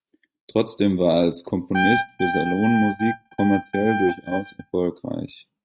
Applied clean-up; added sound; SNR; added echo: neural mask model RNNoise.